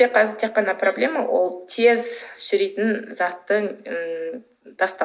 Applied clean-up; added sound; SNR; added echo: neural mask model Resemble Enhance denoiser.